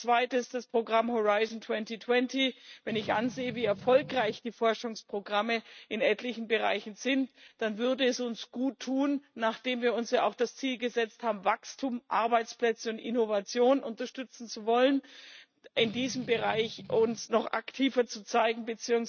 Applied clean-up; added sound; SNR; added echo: neural mask model RNNoise.